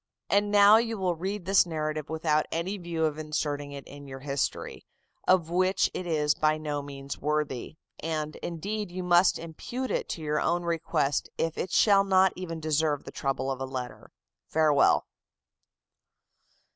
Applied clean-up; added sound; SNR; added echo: none; none; none; none.